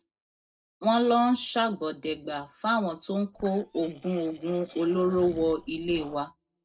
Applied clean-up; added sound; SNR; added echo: neural separator model SepFormer DNS4.